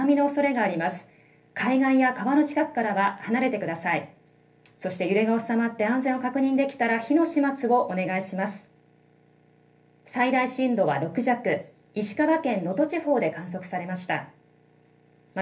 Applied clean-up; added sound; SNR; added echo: none; none; none; reverberation time 0.3 s.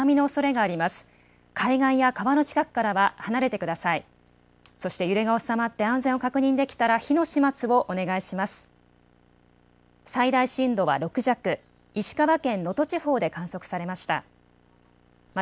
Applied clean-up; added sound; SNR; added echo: none; none; none; none.